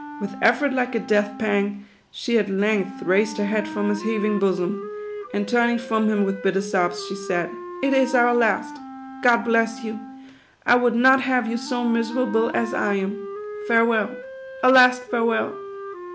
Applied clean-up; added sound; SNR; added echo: none; Wind instrument, woodwind instrument; 12 dB; none.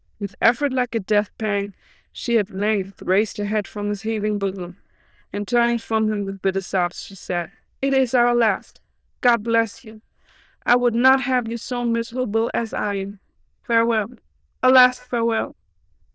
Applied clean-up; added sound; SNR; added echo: neural diffusion model UNIVERSE++.